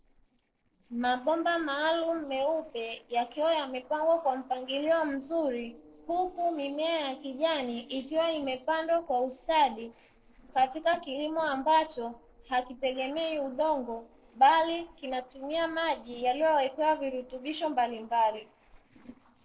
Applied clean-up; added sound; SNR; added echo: neural separator model SepFormer DNS4.